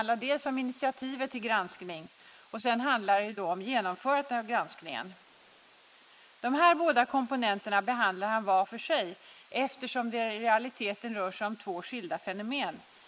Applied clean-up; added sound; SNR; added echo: neural mask model Resemble Enhance denoiser.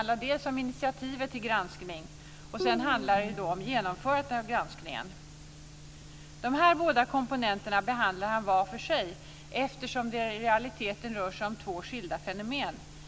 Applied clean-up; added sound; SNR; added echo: none; Guitar; 7 dB; none.